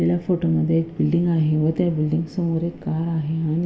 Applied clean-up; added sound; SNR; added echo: none; none; none; reverberation time 2.8 s.